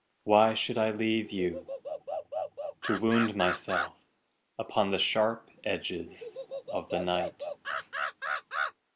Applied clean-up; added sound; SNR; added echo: neural mask model Resemble Enhance denoiser.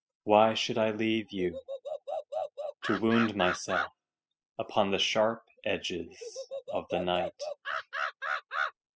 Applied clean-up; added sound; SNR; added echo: classical method spectral subtraction.